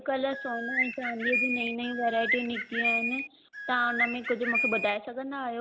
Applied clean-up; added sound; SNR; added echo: none; Bird; 0 dB; none.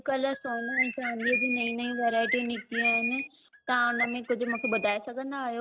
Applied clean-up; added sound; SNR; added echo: neural mask model RNNoise.